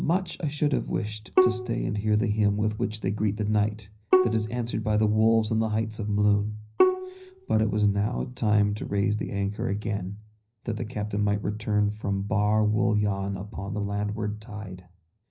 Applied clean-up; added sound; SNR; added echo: none; Bowed string instrument; 5 dB; reverberation time 0.5 s.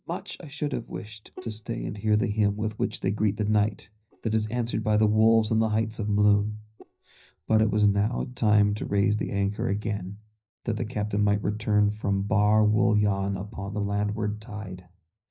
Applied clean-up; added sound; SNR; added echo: neural mask model DeepFilterNet 3.